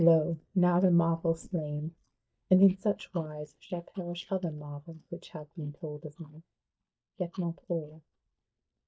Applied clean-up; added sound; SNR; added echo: neural mask model DeepFilterNet 3.